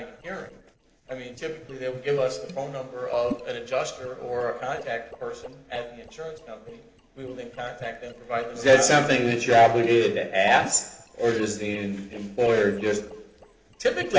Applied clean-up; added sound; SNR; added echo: neural separator model SepFormer DNS4.